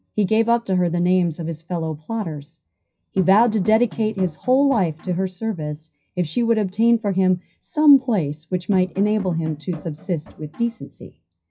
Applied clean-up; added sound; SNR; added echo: classical method WPE with log-MMSE.